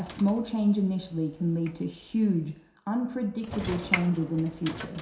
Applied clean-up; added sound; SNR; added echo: none; Sliding door / Train; 11 dB; reverberation time 0.7 s.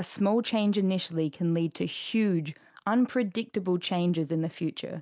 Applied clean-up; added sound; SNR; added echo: none; none; none; none.